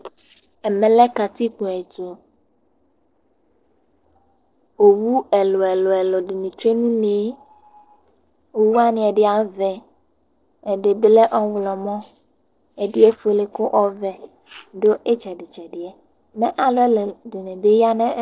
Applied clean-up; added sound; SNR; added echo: neural separator model SepFormer DNS4.